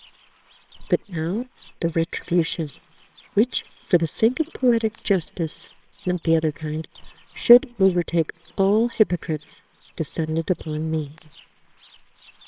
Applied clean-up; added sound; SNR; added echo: neural separator model SepFormer WHAMR!.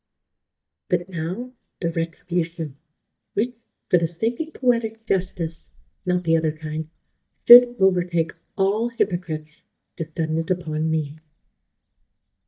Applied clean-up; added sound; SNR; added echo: neural mask model DeepFilterNet 3.